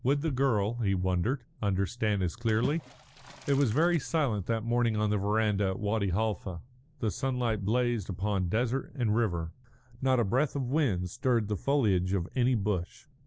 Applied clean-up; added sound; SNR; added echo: none; Water / Splash, splatter + Bass drum; 19 dB; none.